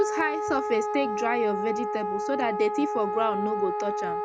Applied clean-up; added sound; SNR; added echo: none; Wind instrument, woodwind instrument; 1 dB; none.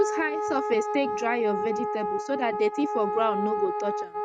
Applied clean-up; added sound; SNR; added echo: neural mask model RNNoise.